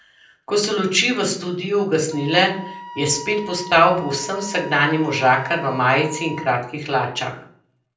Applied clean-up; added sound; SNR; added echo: none; Wind instrument, woodwind instrument; 17 dB; reverberation time 0.6 s.